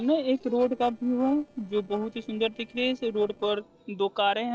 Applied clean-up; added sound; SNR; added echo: neural separator model SepFormer DNS4.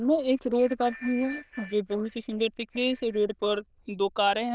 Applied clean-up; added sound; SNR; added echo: neural diffusion model UNIVERSE++.